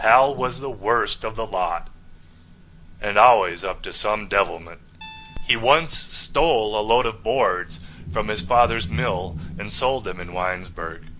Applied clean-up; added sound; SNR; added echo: none; Guitar + Thunder; 16 dB; none.